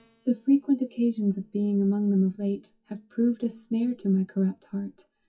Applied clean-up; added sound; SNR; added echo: classical method WPE with log-MMSE.